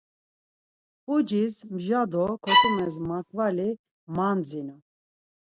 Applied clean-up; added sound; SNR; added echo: none; Bowed string instrument; -5 dB; none.